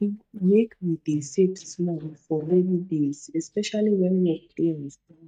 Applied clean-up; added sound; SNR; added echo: neural mask model DeepFilterNet 3.